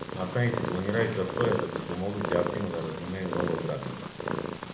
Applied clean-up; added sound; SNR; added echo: none; Purr; 2 dB; reverberation time 0.7 s.